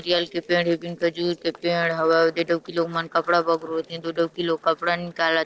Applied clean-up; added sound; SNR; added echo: neural separator model SepFormer DNS4.